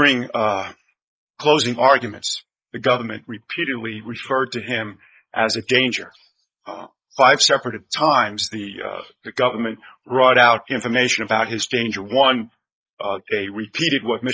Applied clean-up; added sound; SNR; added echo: neural mask model Resemble Enhance denoiser.